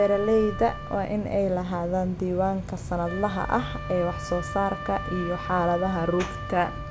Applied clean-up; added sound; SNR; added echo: none; Wind instrument, woodwind instrument; 13 dB; none.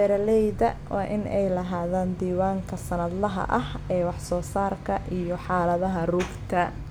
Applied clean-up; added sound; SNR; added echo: none; none; none; none.